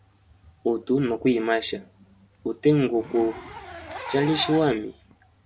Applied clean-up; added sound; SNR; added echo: none; Zipper (clothing); 15 dB; none.